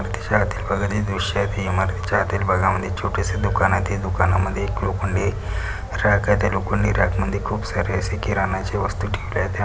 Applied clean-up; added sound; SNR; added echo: none; none; none; none.